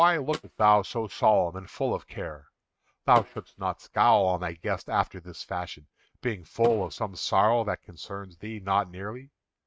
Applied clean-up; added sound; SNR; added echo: neural mask model RNNoise.